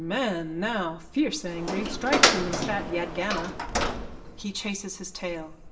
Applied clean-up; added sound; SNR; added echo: none; Door; 0 dB; reverberation time 0.8 s.